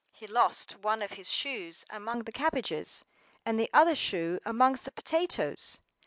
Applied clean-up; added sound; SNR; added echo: none; none; none; none.